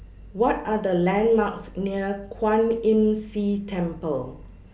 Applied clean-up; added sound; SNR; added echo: none; none; none; none.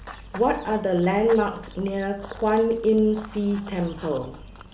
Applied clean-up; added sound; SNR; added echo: none; Run / Bird vocalization, bird call, bird song; 19 dB; none.